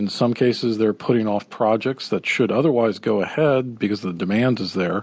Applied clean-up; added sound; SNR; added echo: none; none; none; none.